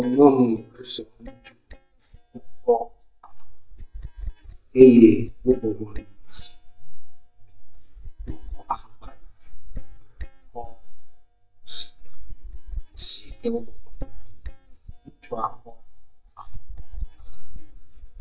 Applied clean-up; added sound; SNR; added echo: neural mask model DeepFilterNet 3.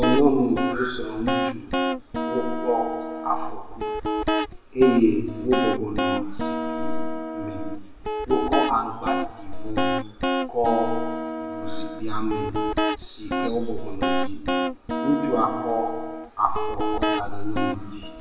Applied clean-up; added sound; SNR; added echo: none; Guitar; 2 dB; reverberation time 1.0 s.